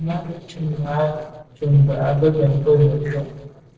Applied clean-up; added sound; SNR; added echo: neural separator model SepFormer DNS4.